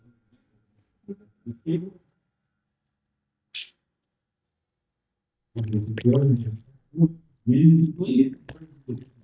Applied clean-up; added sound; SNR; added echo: neural mask model DeepFilterNet 3.